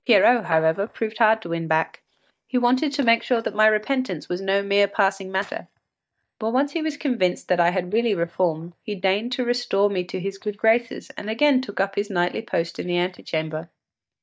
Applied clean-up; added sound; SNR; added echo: neural mask model DeepFilterNet 3.